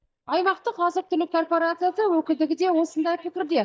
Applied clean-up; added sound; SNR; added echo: neural mask model DeepFilterNet 3.